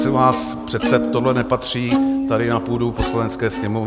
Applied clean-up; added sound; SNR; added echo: none; Plucked string instrument; 3 dB; none.